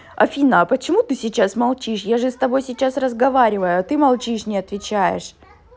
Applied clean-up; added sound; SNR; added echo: none; none; none; none.